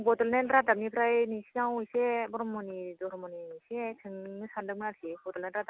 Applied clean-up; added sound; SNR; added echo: none; none; none; none.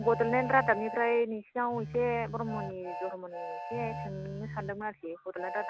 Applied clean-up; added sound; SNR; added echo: none; Train + Telephone; 8 dB; none.